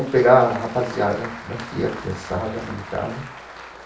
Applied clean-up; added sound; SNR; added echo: none; Applause; 15 dB; reverberation time 0.4 s.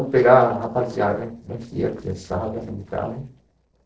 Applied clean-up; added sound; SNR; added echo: neural separator model SepFormer DNS4.